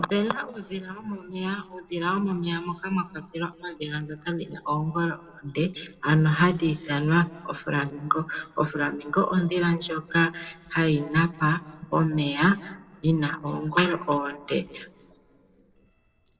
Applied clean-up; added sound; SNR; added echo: neural separator model SepFormer DNS4.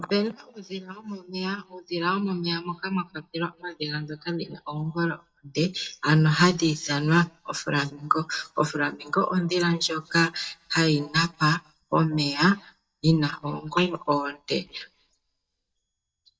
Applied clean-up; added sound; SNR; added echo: neural mask model DeepFilterNet 3.